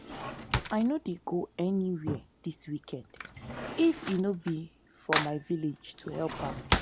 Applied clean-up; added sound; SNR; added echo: none; Cutlery, silverware / Drawer open or close; 3 dB; none.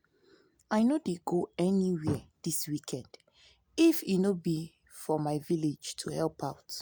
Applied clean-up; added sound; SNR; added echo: none; none; none; none.